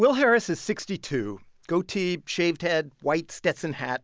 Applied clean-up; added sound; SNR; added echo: none; none; none; none.